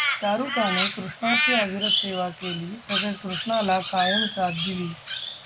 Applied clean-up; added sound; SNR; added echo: none; Crow; 0 dB; none.